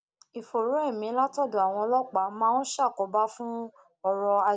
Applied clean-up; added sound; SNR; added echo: none; none; none; none.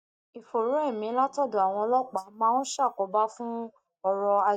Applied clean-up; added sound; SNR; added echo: neural mask model DeepFilterNet 3.